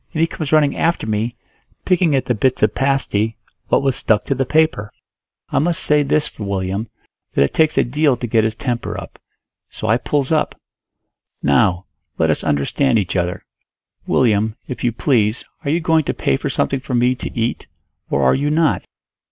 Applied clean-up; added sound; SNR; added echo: neural mask model Resemble Enhance denoiser.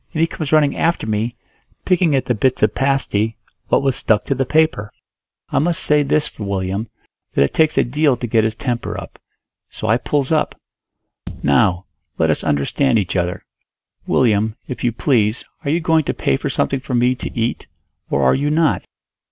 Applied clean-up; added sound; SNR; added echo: none; Bass drum; 17 dB; none.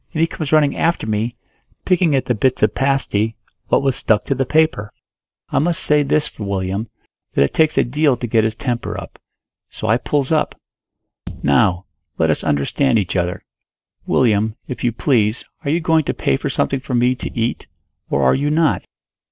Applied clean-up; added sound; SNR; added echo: neural separator model SepFormer DNS4.